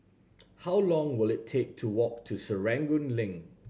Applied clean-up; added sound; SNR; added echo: none; none; none; none.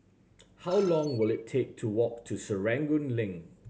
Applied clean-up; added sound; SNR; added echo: none; Screech; 18 dB; none.